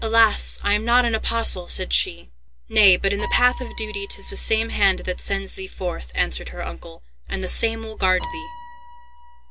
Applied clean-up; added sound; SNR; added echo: none; Piano; 20 dB; none.